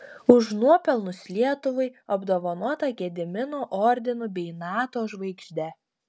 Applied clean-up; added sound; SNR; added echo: none; none; none; none.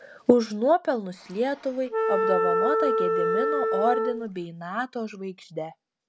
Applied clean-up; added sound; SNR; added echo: none; Wind instrument, woodwind instrument; -2 dB; none.